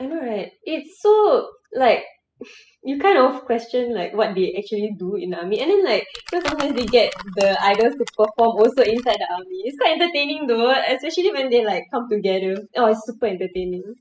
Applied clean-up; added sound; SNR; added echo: classical method spectral subtraction.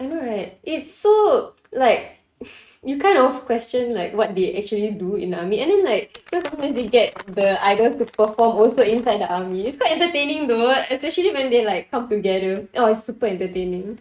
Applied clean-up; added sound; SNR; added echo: neural mask model RNNoise.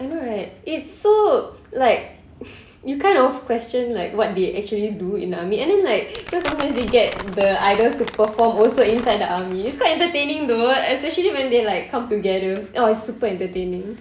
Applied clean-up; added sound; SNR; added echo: none; Crumpling, crinkling; 14 dB; none.